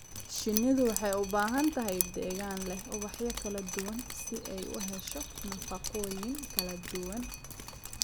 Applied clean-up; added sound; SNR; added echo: none; Drip; 6 dB; none.